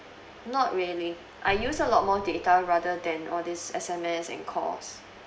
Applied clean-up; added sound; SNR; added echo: none; Drum; 17 dB; none.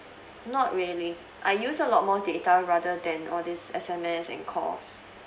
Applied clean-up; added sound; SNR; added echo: none; none; none; none.